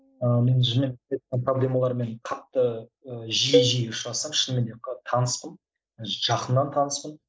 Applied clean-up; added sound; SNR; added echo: none; Cowbell; 2 dB; none.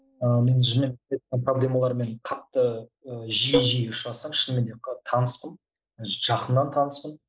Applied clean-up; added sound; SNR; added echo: neural separator model SepFormer DNS4.